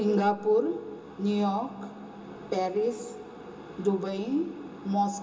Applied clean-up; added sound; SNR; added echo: none; none; none; reverberation time 0.2 s.